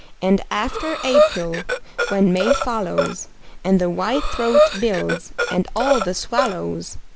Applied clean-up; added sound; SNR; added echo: none; Breathing; 0 dB; none.